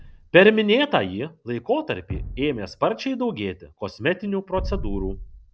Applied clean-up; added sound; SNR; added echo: none; Thump, thud; 13 dB; none.